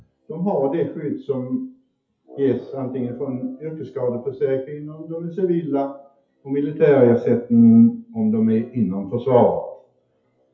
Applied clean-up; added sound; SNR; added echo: classical method WPE with log-MMSE.